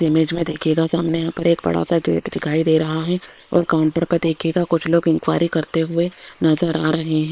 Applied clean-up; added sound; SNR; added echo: neural separator model SepFormer WHAM!.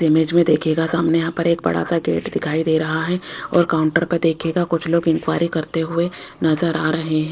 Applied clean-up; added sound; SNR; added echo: neural separator model SepFormer DNS4.